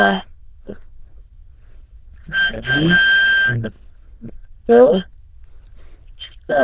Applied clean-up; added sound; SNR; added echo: neural diffusion model UNIVERSE++.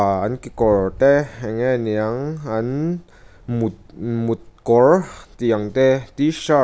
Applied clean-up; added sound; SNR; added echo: none; none; none; none.